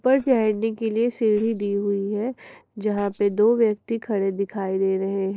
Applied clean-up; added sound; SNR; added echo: neural separator model SepFormer DNS4.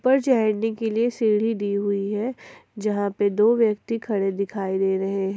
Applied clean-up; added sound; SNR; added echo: none; none; none; none.